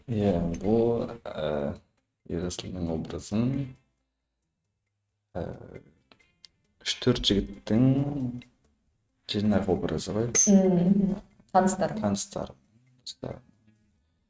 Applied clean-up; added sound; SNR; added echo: neural mask model RNNoise.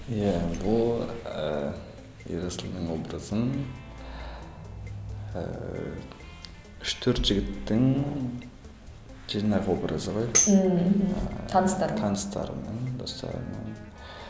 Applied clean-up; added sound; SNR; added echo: none; Tambourine; 1 dB; none.